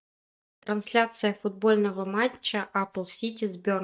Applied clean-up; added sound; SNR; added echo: neural mask model DeepFilterNet 3.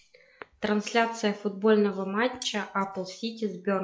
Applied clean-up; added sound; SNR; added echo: classical method log-MMSE.